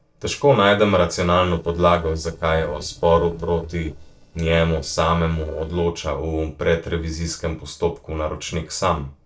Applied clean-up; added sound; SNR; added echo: neural separator model SepFormer DNS4.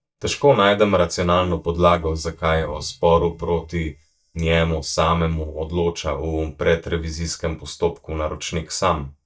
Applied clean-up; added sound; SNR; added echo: neural mask model DeepFilterNet 3.